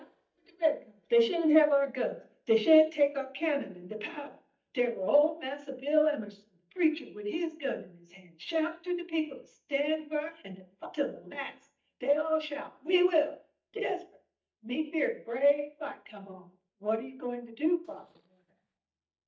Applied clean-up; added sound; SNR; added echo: neural mask model DeepFilterNet 3.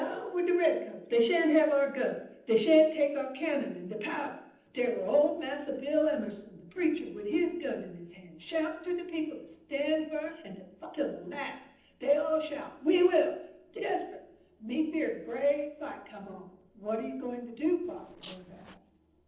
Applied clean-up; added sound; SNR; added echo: neural separator model SepFormer DNS4.